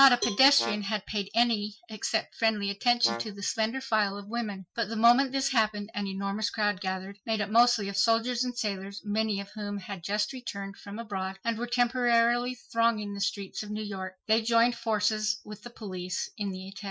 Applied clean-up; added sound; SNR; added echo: classical method Wiener filter.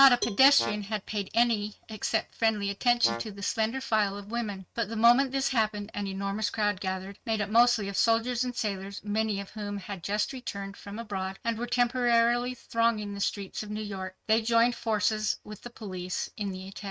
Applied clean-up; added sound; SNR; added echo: neural mask model RNNoise.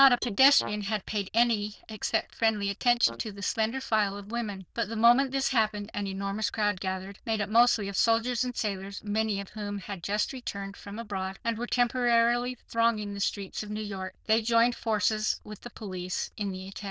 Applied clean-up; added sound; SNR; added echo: neural diffusion model UNIVERSE++.